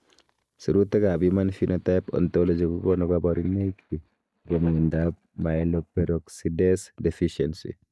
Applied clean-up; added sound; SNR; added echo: neural mask model DeepFilterNet 3.